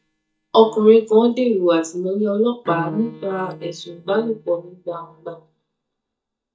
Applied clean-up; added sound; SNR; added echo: neural mask model DeepFilterNet 3.